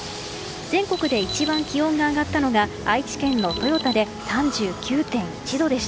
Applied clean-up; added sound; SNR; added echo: none; Alarm; 13 dB; none.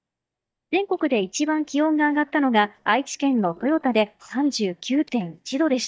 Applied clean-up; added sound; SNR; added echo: neural mask model DeepFilterNet 3.